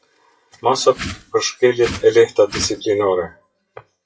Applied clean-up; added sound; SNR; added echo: classical method WPE with log-MMSE.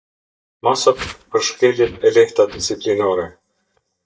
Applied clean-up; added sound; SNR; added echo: neural mask model DeepFilterNet 3.